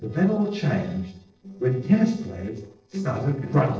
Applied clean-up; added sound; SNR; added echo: neural separator model SepFormer DNS4.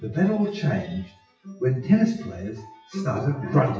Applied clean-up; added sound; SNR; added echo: classical method WPE with log-MMSE.